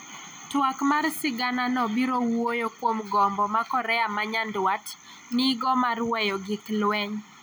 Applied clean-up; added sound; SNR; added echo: none; none; none; none.